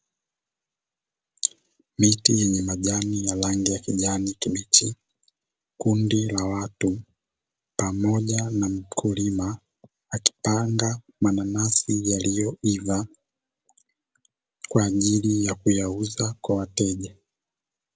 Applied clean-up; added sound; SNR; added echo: none; none; none; none.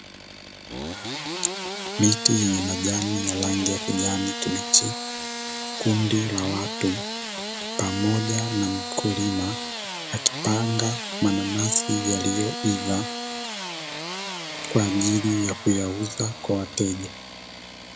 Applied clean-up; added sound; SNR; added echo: none; Engine starting / Sawing; 7 dB; none.